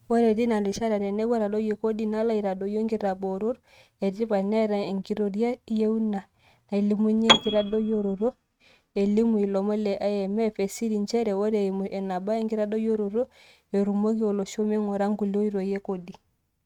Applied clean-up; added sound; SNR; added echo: neural mask model RNNoise.